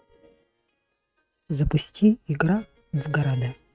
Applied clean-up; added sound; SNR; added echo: neural mask model RNNoise.